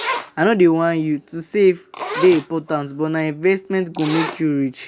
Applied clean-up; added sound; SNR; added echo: none; Zipper (clothing); 12 dB; none.